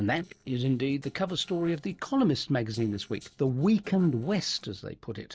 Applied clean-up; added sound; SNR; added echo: neural separator model SepFormer DNS4.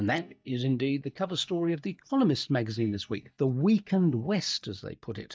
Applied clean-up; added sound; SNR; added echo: neural mask model DeepFilterNet 3.